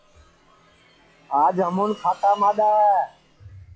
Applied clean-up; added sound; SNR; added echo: classical method log-MMSE.